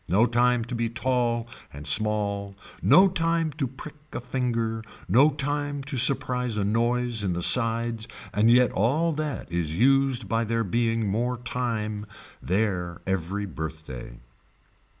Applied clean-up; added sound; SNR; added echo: none; none; none; none.